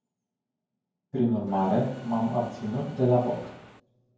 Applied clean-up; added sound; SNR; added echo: none; Mechanisms; 18 dB; reverberation time 0.9 s.